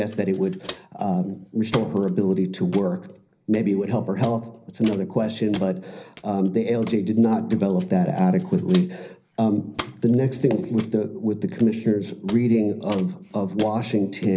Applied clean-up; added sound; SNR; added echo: none; Walk, footsteps; 18 dB; reverberation time 0.5 s.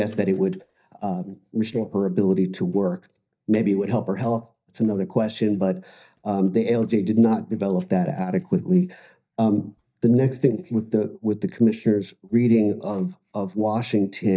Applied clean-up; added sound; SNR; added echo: neural mask model DeepFilterNet 3.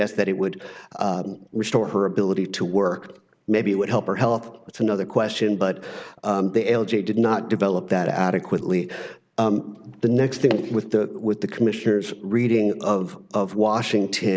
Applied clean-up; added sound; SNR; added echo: none; none; none; none.